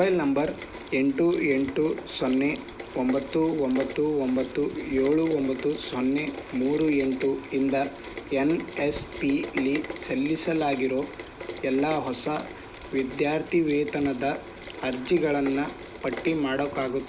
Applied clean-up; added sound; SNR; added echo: none; Rain; 12 dB; none.